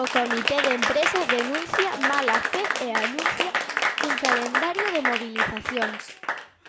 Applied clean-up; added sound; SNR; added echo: none; Applause / Crowd; -2 dB; none.